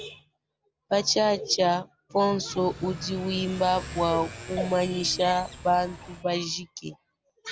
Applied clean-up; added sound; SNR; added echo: none; Motorcycle / Accelerating, revving, vroom; 14 dB; none.